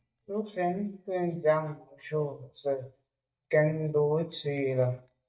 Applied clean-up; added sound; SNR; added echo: neural mask model DeepFilterNet 3.